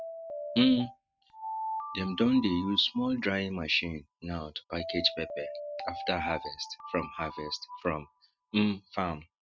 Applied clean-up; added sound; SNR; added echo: neural mask model RNNoise.